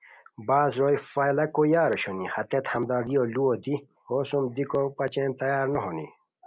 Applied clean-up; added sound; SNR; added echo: none; none; none; none.